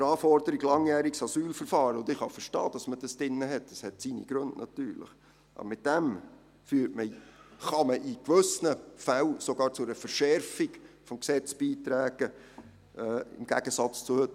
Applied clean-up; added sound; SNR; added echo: none; none; none; none.